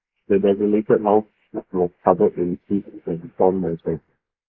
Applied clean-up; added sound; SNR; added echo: neural mask model Resemble Enhance denoiser.